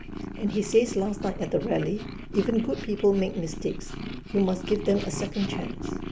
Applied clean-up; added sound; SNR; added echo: none; Purr; 9 dB; none.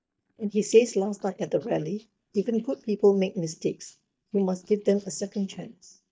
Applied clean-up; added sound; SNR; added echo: neural mask model DeepFilterNet 3.